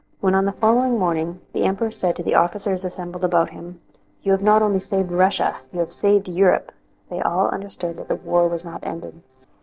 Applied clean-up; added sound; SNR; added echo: neural separator model SepFormer DNS4.